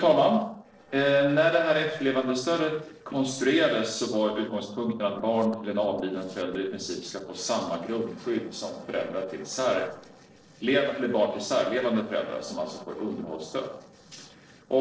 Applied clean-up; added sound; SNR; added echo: neural separator model SepFormer DNS4.